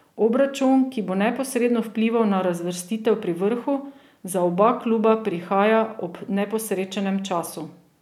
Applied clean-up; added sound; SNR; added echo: none; none; none; none.